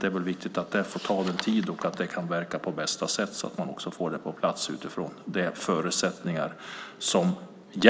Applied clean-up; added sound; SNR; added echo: none; none; none; none.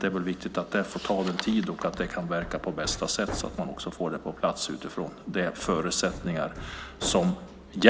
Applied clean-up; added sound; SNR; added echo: none; Hammer; 14 dB; none.